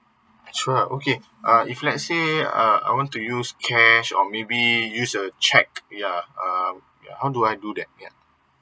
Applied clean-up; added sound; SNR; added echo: none; none; none; none.